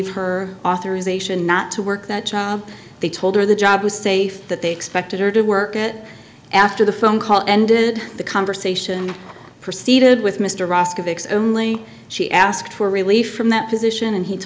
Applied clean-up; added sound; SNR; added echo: none; none; none; none.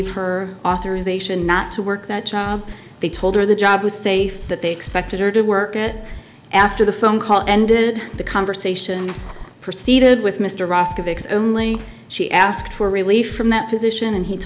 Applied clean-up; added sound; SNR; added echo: none; Scratching (performance technique); 17 dB; none.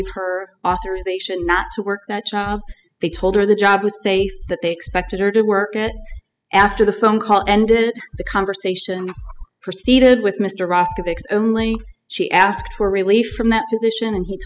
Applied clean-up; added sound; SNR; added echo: classical method spectral subtraction.